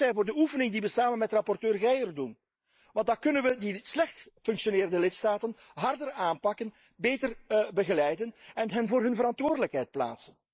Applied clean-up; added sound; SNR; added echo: neural mask model Resemble Enhance denoiser.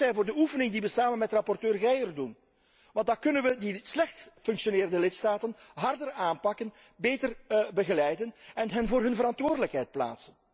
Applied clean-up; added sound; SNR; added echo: none; none; none; none.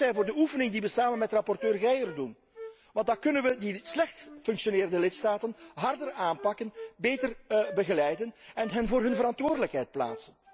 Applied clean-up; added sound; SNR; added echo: none; Wind instrument, woodwind instrument; 17 dB; none.